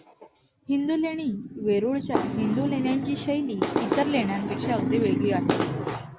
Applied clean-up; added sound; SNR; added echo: none; none; none; none.